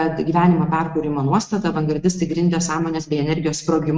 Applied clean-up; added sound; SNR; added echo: neural mask model RNNoise.